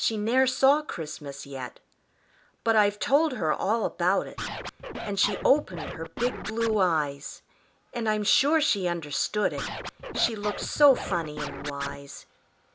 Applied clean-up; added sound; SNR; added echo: none; Scratching (performance technique); 8 dB; none.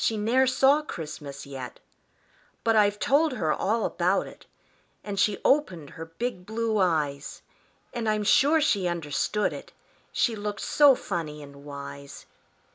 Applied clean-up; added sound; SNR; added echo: none; none; none; none.